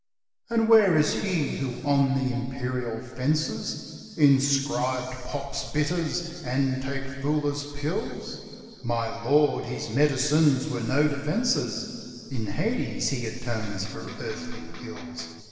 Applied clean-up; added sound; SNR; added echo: none; Electric guitar; 13 dB; reverberation time 2.4 s.